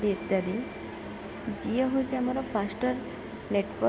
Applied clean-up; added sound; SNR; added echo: none; Subway, metro, underground; 17 dB; none.